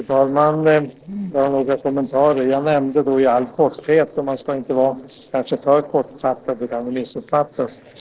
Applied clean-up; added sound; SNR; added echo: neural separator model SepFormer DNS4.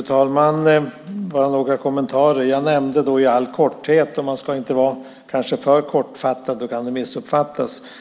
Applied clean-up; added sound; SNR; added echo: none; none; none; none.